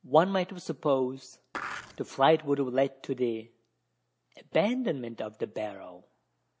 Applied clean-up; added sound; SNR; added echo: none; Skateboard; 9 dB; none.